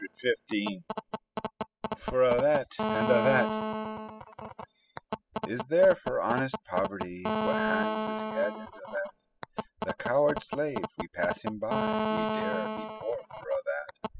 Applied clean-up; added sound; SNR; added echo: classical method spectral subtraction.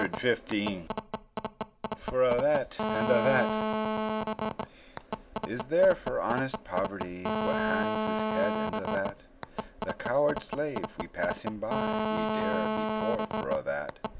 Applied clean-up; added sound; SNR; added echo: none; Telephone; 1 dB; none.